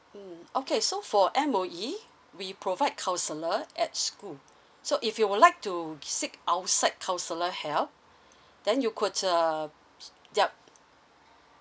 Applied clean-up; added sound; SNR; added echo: none; none; none; none.